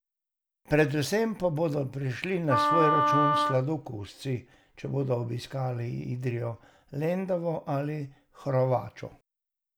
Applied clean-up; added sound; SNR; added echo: none; Wind instrument, woodwind instrument; -3 dB; none.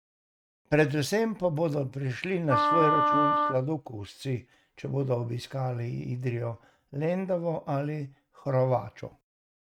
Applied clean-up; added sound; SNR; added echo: neural mask model RNNoise.